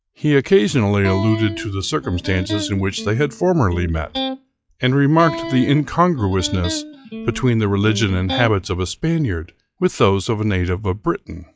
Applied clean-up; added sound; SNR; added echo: classical method log-MMSE.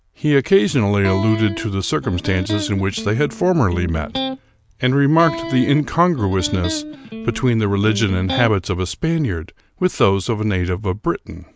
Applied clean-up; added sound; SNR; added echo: none; Electric guitar; 10 dB; none.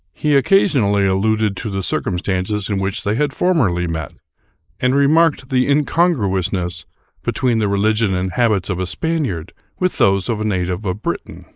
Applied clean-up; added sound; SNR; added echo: neural mask model Resemble Enhance denoiser.